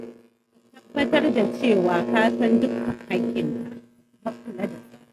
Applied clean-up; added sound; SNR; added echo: neural mask model RNNoise.